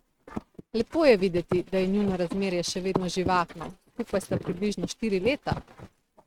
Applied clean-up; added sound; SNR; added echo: neural mask model RNNoise.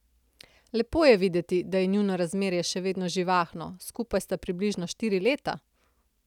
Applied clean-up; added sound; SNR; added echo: none; none; none; none.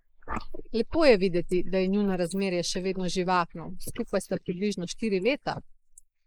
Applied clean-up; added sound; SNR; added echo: neural mask model Resemble Enhance denoiser.